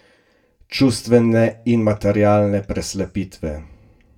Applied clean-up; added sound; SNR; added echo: none; none; none; reverberation time 0.2 s.